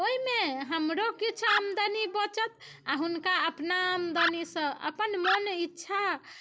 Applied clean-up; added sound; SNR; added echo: none; Animal; 5 dB; none.